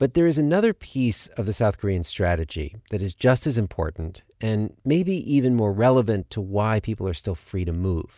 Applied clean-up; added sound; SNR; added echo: none; none; none; none.